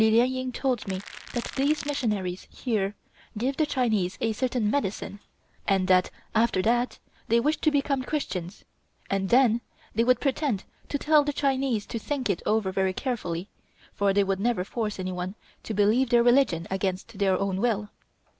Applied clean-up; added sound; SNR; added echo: none; Crackle; 14 dB; none.